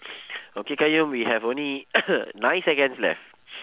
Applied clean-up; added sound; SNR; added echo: none; none; none; none.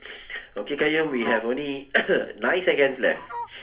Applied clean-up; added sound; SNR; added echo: none; Fowl; 16 dB; reverberation time 0.3 s.